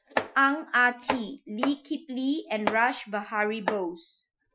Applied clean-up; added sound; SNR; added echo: classical method Wiener filter.